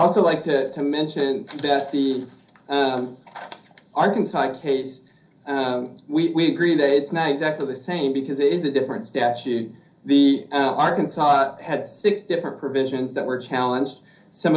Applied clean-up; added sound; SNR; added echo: none; none; none; reverberation time 0.3 s.